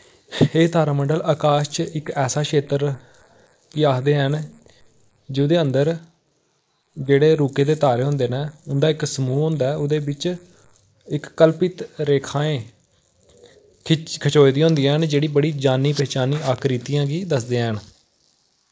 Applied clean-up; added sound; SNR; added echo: neural mask model Resemble Enhance denoiser.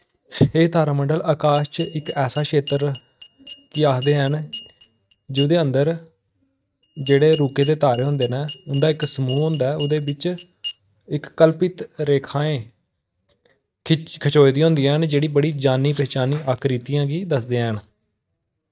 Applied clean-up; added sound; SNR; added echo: neural mask model RNNoise.